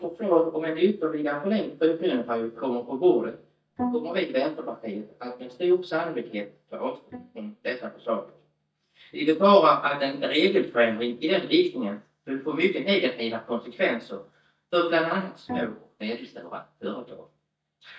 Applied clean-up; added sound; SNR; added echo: neural mask model DeepFilterNet 3.